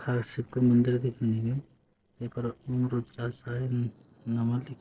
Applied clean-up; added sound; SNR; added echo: neural separator model SepFormer DNS4.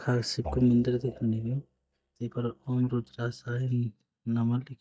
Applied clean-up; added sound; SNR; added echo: neural mask model DeepFilterNet 3.